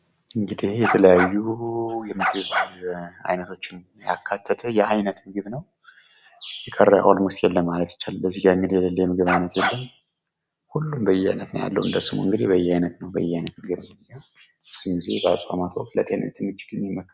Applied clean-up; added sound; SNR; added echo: none; Bark; 3 dB; none.